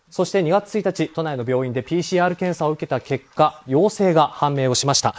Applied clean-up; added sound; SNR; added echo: neural mask model Resemble Enhance denoiser.